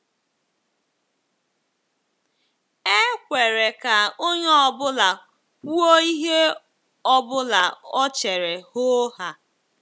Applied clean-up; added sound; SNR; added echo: none; none; none; none.